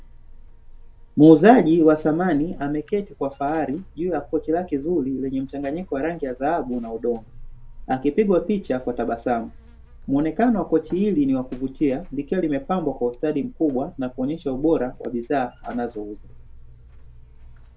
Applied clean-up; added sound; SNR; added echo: none; Buzz; 19 dB; none.